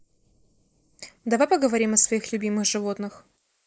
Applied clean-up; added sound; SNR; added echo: neural mask model Resemble Enhance denoiser.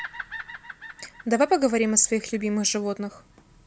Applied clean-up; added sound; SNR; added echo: none; Bird vocalization, bird call, bird song; 17 dB; none.